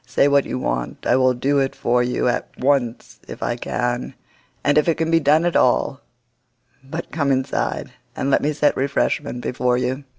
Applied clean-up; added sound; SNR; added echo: none; none; none; none.